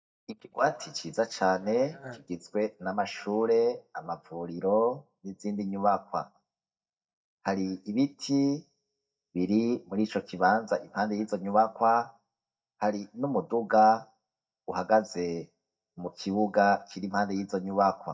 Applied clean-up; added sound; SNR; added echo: neural mask model DeepFilterNet 3.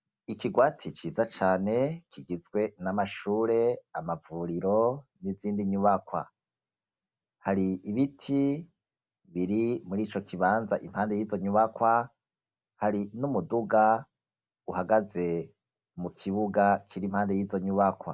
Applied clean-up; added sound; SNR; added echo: none; none; none; none.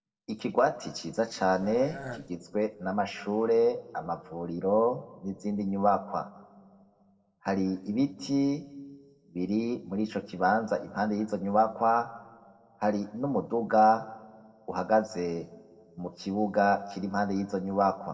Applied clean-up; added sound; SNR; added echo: neural separator model SepFormer DNS4.